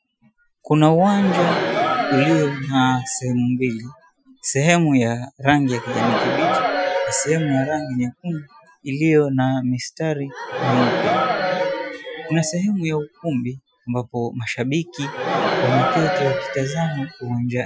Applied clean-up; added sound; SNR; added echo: classical method Wiener filter.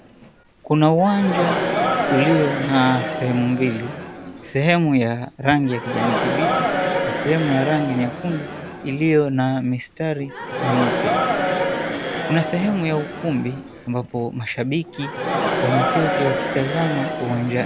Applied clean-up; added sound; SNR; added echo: none; Crowd; 3 dB; none.